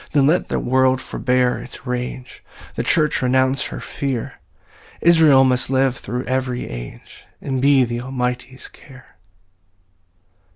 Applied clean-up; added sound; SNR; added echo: none; none; none; none.